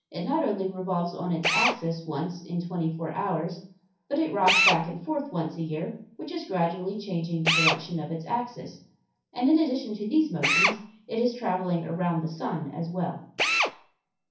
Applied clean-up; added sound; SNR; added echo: none; Drill; 3 dB; reverberation time 0.6 s.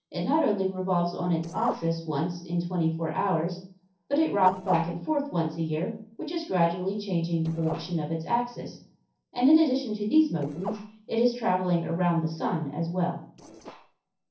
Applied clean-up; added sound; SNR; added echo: neural separator model SepFormer DNS4.